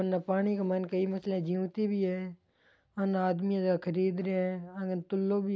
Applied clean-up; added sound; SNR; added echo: none; none; none; none.